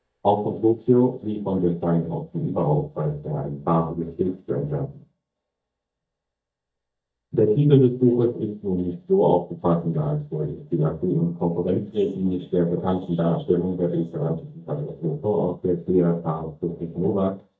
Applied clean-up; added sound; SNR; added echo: neural mask model DeepFilterNet 3.